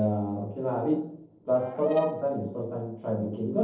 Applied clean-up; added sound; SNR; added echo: neural separator model SepFormer DNS4.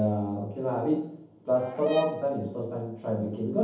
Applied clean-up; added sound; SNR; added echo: none; Brass instrument; 7 dB; reverberation time 0.8 s.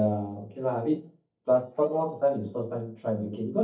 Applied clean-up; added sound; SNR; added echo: neural mask model DeepFilterNet 3.